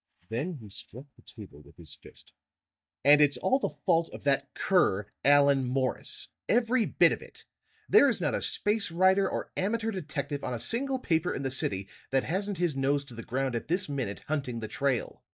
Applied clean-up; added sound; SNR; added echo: neural mask model DeepFilterNet 3.